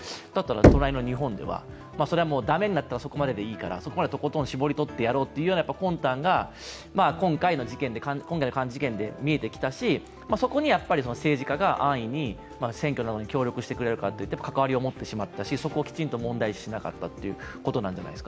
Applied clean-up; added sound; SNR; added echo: none; Knock; -3 dB; none.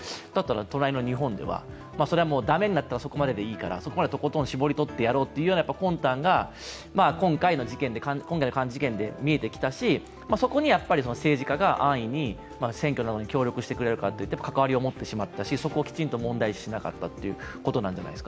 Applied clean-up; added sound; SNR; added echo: none; none; none; none.